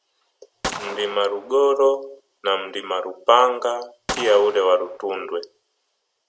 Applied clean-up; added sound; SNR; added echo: none; Gunshot, gunfire; 12 dB; none.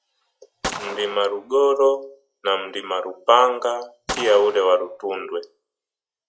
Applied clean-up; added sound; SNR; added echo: classical method log-MMSE.